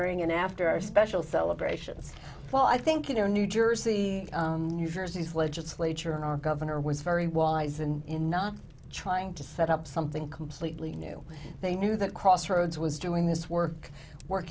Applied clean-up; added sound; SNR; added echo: none; Fire; 17 dB; none.